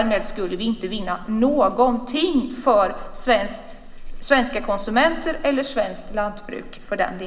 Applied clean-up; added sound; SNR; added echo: none; Buzz; 12 dB; reverberation time 1.0 s.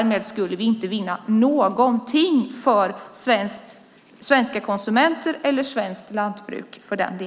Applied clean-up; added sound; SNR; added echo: none; none; none; none.